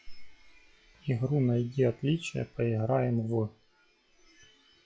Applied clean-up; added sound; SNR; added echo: classical method log-MMSE.